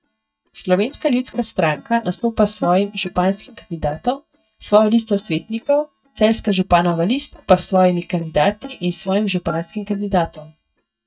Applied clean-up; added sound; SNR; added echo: neural mask model DeepFilterNet 3.